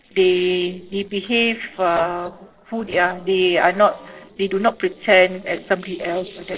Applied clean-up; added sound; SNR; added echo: neural separator model SepFormer DNS4.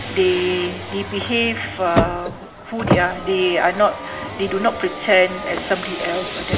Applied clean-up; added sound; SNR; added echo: none; Car; 5 dB; reverberation time 0.3 s.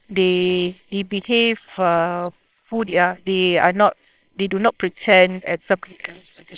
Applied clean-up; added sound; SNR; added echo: neural separator model SepFormer WHAMR!.